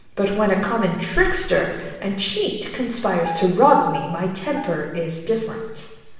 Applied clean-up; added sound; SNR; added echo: none; Guitar; 13 dB; reverberation time 1.2 s.